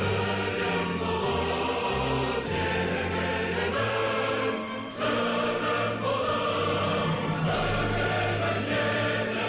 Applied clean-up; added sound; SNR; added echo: none; Wind instrument, woodwind instrument; 19 dB; none.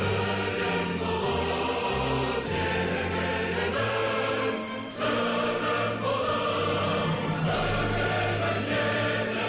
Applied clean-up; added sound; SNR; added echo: none; none; none; none.